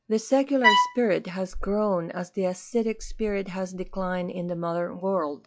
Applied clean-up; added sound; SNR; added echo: classical method log-MMSE.